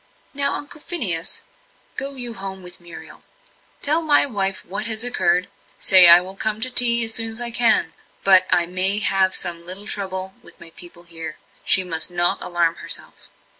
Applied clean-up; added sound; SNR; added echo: none; none; none; none.